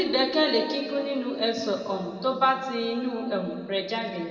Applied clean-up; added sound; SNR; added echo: none; none; none; reverberation time 2.1 s.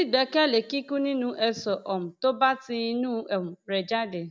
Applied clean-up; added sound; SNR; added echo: none; none; none; none.